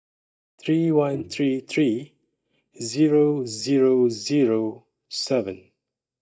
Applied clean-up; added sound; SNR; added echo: neural mask model DeepFilterNet 3.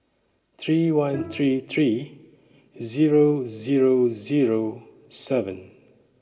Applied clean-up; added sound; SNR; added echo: none; Bowed string instrument; 17 dB; reverberation time 1.0 s.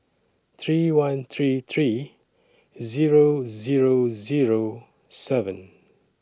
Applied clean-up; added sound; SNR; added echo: none; none; none; none.